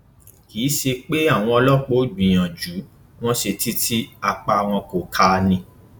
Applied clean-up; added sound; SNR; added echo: none; none; none; none.